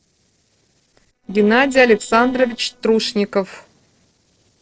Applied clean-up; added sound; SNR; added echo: neural separator model SepFormer DNS4.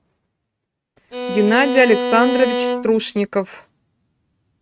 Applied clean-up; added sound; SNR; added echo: neural mask model RNNoise.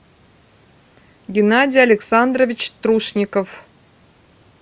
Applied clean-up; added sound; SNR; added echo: none; none; none; none.